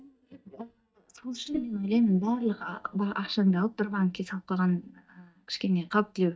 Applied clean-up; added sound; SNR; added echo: neural mask model DeepFilterNet 3.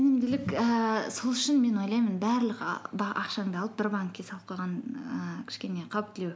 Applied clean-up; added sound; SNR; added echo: none; none; none; none.